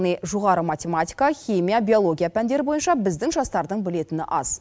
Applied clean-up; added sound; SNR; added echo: none; none; none; none.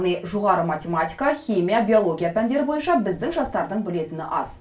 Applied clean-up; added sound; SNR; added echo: none; none; none; reverberation time 0.3 s.